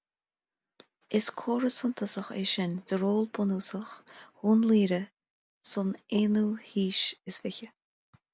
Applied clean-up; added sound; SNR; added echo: none; none; none; none.